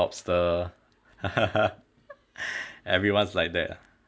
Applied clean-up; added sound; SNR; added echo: none; none; none; none.